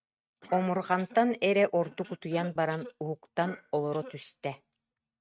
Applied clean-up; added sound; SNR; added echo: neural mask model RNNoise.